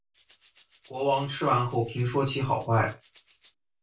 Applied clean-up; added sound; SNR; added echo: none; Rattle (instrument); 16 dB; reverberation time 0.2 s.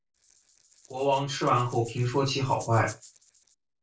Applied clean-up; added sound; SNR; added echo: neural separator model SepFormer DNS4.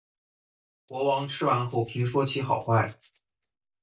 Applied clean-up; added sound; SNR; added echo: neural mask model DeepFilterNet 3.